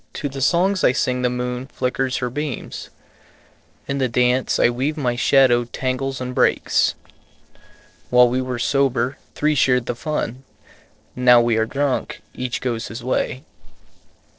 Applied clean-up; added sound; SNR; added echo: neural separator model SepFormer DNS4.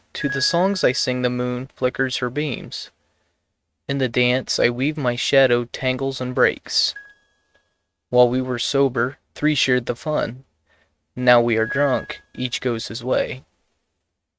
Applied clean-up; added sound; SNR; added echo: neural mask model RNNoise.